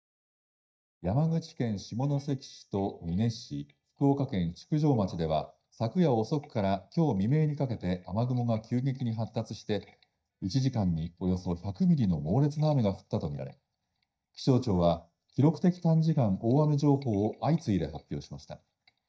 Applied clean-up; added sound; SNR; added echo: neural mask model DeepFilterNet 3.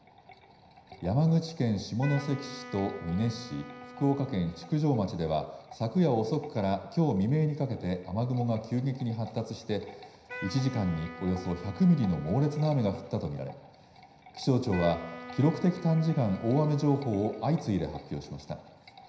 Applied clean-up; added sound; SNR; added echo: none; Wind instrument, woodwind instrument; 16 dB; reverberation time 0.9 s.